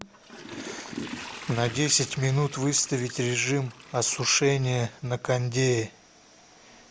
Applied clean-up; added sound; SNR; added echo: none; Toilet flush / Water; 16 dB; none.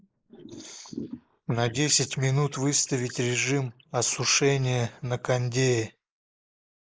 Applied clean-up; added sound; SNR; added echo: neural mask model Resemble Enhance denoiser.